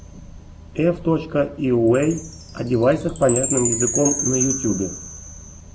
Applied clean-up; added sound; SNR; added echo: none; Chime; 7 dB; none.